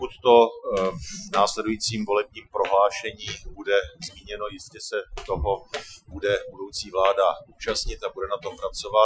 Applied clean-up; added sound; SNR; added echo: classical method Wiener filter.